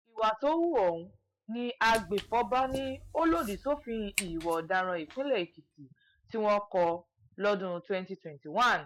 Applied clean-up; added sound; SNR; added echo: classical method log-MMSE.